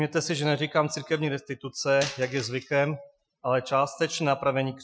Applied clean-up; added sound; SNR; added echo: classical method Wiener filter.